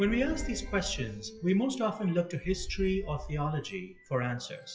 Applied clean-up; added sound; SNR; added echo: classical method WPE with log-MMSE.